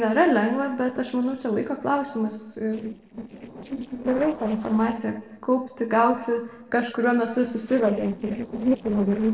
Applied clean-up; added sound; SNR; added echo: neural separator model SepFormer DNS4.